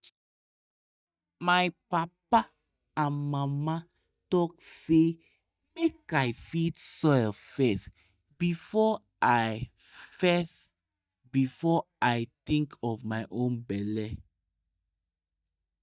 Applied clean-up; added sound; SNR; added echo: neural mask model DeepFilterNet 3.